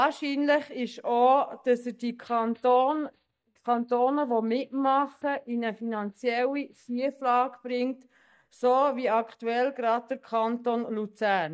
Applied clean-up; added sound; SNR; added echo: neural mask model DeepFilterNet 3.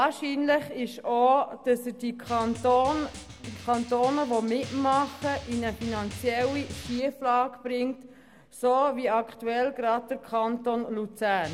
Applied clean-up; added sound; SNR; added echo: none; Drum; 18 dB; none.